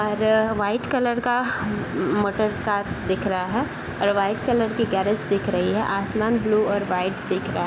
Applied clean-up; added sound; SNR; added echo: none; none; none; none.